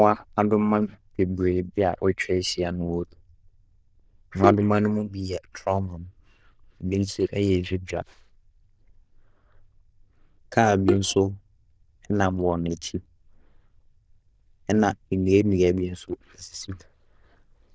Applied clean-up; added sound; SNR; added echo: neural diffusion model UNIVERSE++.